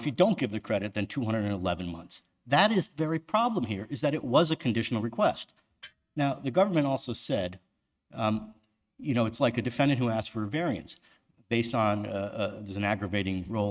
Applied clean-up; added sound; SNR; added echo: neural mask model RNNoise.